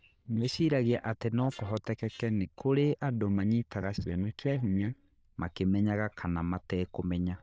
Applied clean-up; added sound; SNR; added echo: neural diffusion model UNIVERSE++.